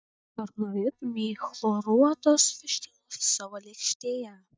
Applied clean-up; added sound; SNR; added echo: neural mask model DeepFilterNet 3.